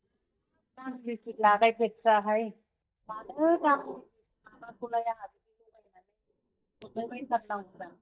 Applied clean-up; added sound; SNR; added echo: neural mask model DeepFilterNet 3.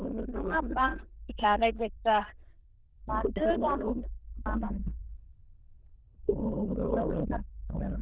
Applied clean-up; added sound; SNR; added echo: neural diffusion model UNIVERSE++.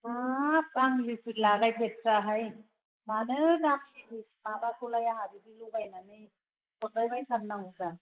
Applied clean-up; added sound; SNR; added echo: neural mask model Resemble Enhance denoiser.